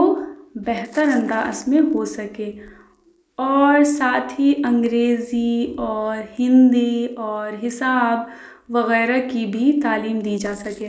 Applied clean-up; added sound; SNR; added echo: neural mask model Resemble Enhance denoiser.